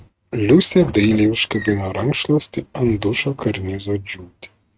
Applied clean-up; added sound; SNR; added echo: neural mask model RNNoise.